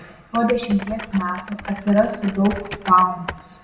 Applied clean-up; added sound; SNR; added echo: none; Typing; 15 dB; reverberation time 0.7 s.